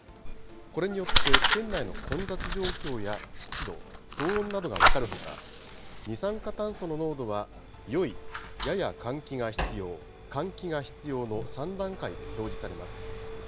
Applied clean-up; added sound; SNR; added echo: none; Fire; -3 dB; none.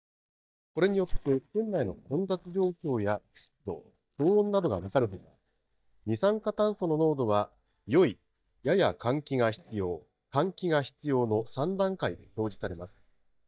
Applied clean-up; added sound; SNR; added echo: neural mask model DeepFilterNet 3.